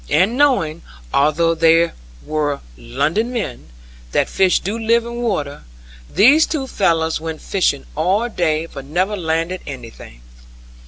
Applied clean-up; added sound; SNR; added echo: none; none; none; none.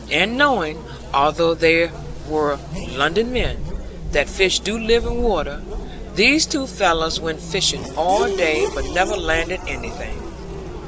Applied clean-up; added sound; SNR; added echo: none; Race car, auto racing / Accelerating, revving, vroom; 8 dB; none.